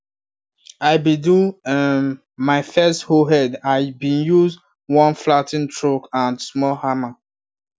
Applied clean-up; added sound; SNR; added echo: none; none; none; none.